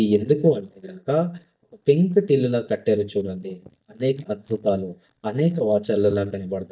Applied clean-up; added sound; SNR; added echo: neural mask model DeepFilterNet 3.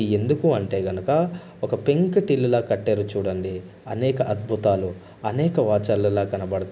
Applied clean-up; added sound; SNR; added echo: none; none; none; none.